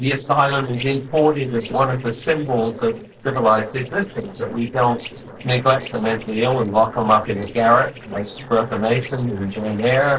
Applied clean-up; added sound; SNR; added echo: neural separator model SepFormer DNS4.